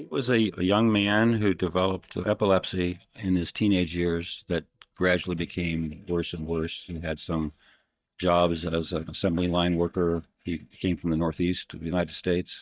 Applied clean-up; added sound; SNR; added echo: neural mask model DeepFilterNet 3.